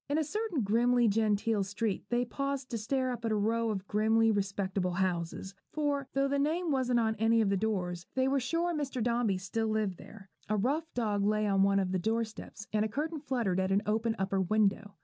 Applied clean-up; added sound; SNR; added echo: none; none; none; none.